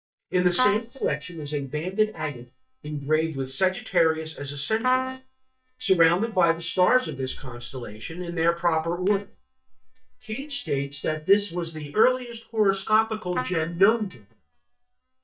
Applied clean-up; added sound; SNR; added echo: neural mask model DeepFilterNet 3.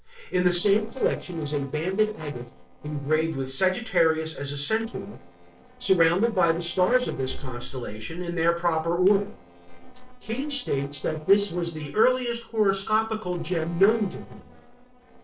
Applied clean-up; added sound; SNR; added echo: neural separator model SepFormer DNS4.